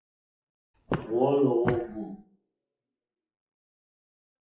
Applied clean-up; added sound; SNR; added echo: classical method WPE with log-MMSE.